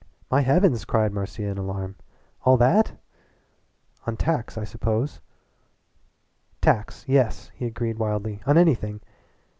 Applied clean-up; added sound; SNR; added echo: none; none; none; none.